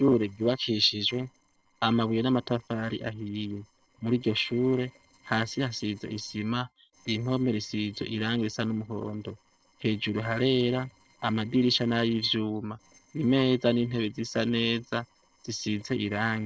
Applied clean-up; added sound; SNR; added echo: neural separator model SepFormer DNS4.